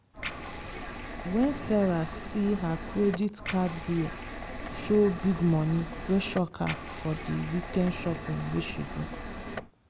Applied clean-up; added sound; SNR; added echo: none; Liquid; 8 dB; none.